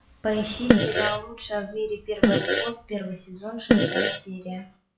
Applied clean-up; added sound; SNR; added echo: classical method WPE with log-MMSE.